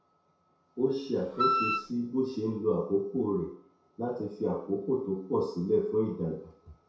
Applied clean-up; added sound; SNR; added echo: none; Wind instrument, woodwind instrument; -2 dB; reverberation time 0.6 s.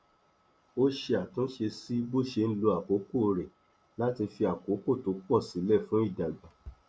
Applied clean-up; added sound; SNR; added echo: none; none; none; none.